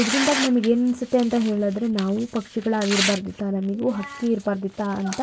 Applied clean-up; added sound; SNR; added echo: none; Tearing; 9 dB; none.